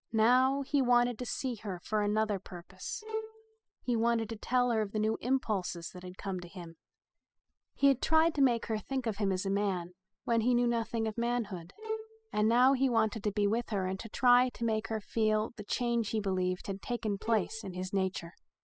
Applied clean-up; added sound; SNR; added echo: classical method spectral subtraction.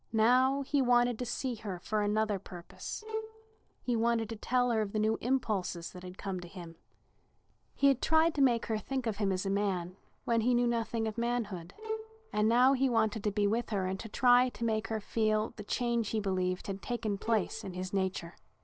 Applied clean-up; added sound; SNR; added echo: neural separator model SepFormer DNS4.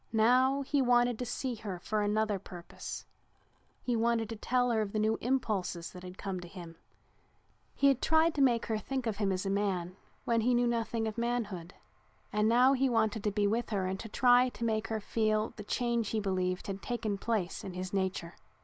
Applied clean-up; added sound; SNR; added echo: none; none; none; none.